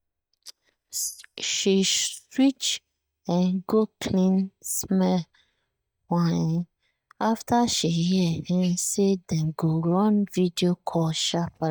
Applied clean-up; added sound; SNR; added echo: neural mask model DeepFilterNet 3.